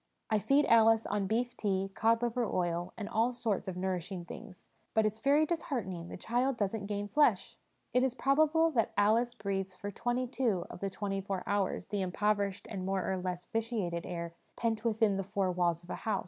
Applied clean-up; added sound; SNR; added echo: none; none; none; none.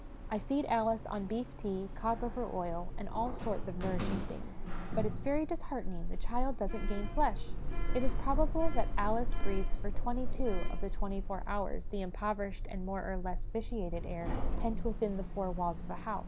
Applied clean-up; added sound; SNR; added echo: none; Sliding door; -5 dB; none.